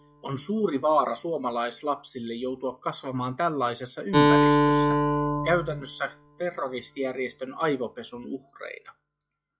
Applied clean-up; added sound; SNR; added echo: classical method log-MMSE.